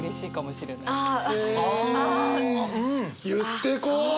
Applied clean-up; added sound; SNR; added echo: none; Strum; 18 dB; none.